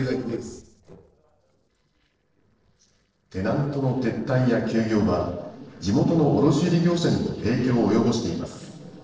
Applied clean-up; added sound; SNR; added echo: neural separator model SepFormer DNS4.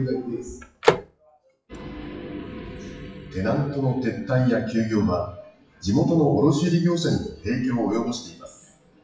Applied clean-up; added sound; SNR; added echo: classical method WPE with log-MMSE.